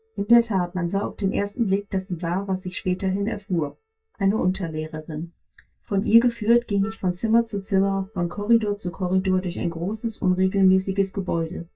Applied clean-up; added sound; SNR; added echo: neural mask model DeepFilterNet 3.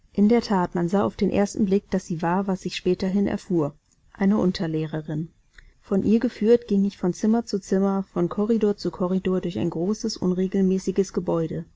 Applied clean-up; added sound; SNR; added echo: none; none; none; none.